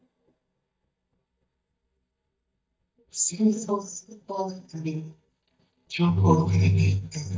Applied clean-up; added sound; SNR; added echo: neural mask model DeepFilterNet 3.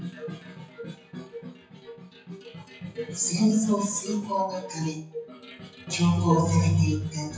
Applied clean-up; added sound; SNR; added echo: classical method WPE with log-MMSE.